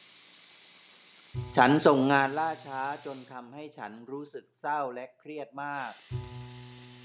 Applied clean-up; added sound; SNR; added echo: none; Bowed string instrument + Sink (filling or washing) / Water tap, faucet / Liquid; 16 dB; none.